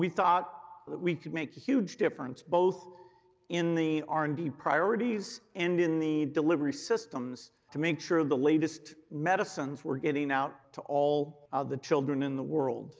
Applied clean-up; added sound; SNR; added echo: none; none; none; none.